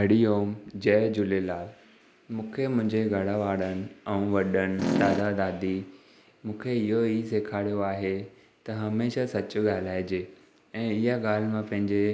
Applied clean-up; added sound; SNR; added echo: none; Fart; -1 dB; none.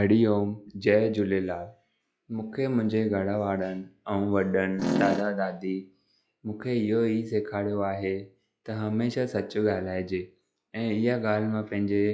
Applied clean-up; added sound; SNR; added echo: classical method log-MMSE.